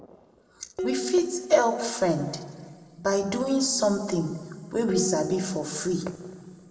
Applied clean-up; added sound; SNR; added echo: none; Dishes, pots, and pans; 12 dB; reverberation time 1.6 s.